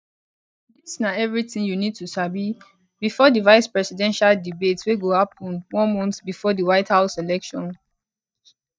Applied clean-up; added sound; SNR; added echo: neural mask model DeepFilterNet 3.